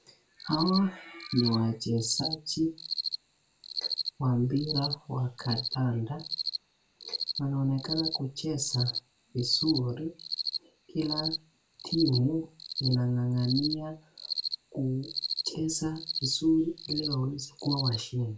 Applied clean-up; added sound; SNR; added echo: none; Cricket; 7 dB; reverberation time 0.2 s.